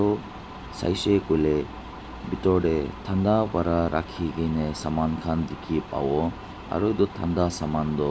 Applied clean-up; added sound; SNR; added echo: none; none; none; none.